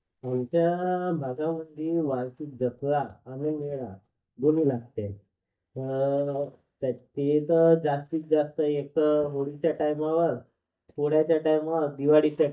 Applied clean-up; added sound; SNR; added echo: neural mask model DeepFilterNet 3.